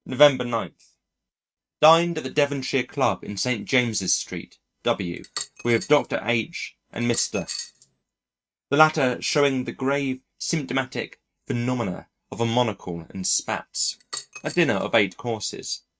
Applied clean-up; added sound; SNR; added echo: neural mask model RNNoise.